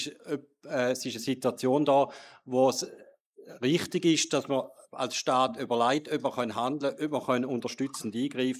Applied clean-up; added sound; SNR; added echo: neural mask model Resemble Enhance denoiser.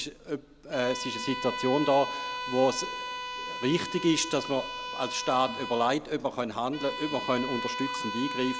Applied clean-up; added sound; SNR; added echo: none; Bowed string instrument; 7 dB; none.